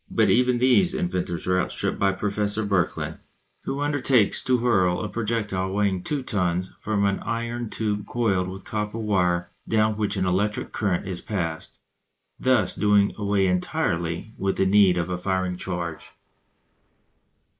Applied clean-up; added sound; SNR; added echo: neural mask model Resemble Enhance denoiser.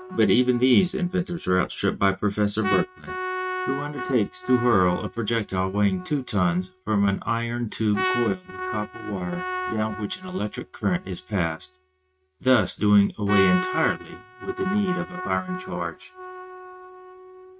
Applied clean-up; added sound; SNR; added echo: neural mask model RNNoise.